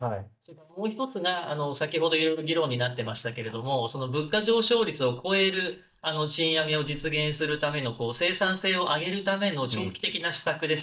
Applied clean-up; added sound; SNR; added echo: neural mask model DeepFilterNet 3.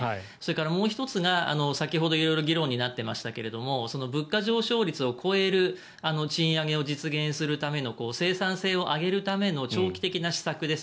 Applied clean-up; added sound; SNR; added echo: none; none; none; none.